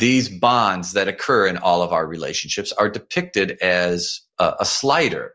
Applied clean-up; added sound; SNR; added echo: none; none; none; none.